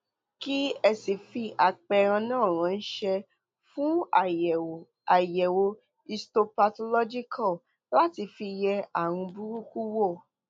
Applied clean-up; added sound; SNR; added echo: none; none; none; none.